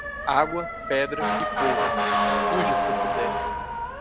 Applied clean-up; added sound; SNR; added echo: none; Motor vehicle (road) / Siren; -4 dB; none.